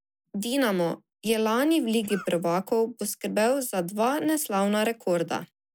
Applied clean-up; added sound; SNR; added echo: neural mask model Resemble Enhance denoiser.